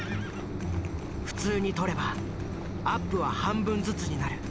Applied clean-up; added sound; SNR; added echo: none; Mechanisms; 6 dB; none.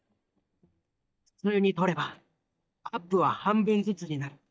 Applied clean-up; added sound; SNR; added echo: neural mask model DeepFilterNet 3.